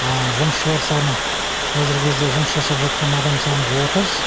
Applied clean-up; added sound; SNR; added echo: none; Water; 1 dB; none.